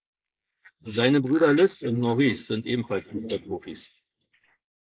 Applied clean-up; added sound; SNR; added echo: neural mask model Resemble Enhance denoiser.